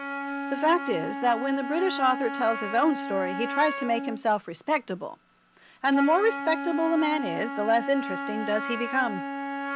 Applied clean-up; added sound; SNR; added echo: none; Wind instrument, woodwind instrument; 6 dB; none.